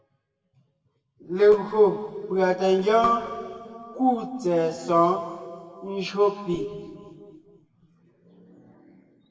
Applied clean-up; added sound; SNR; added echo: none; none; none; reverberation time 2.1 s.